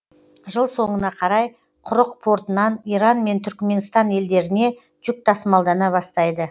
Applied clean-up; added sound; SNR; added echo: none; none; none; none.